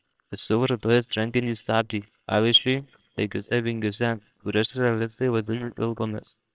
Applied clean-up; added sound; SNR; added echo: neural separator model SepFormer WHAMR!.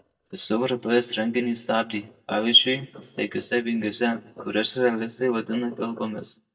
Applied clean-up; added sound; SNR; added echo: neural mask model DeepFilterNet 3.